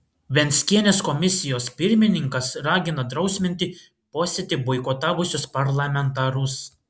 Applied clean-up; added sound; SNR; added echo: none; none; none; none.